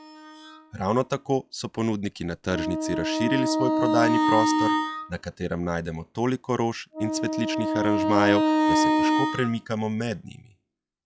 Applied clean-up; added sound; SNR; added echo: classical method log-MMSE.